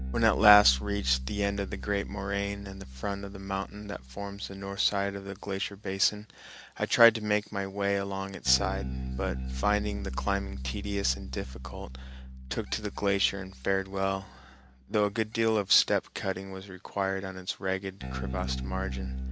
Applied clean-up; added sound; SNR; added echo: none; Bass guitar; 8 dB; none.